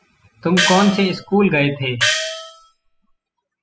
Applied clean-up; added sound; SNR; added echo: classical method spectral subtraction.